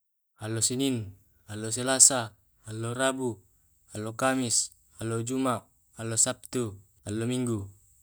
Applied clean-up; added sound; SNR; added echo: none; none; none; none.